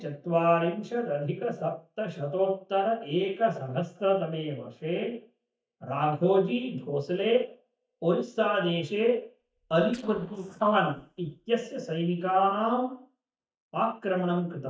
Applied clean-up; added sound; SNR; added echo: neural mask model DeepFilterNet 3.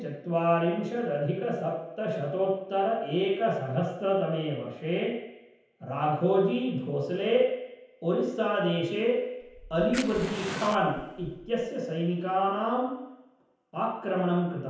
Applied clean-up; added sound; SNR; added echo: none; Fire; 11 dB; reverberation time 0.9 s.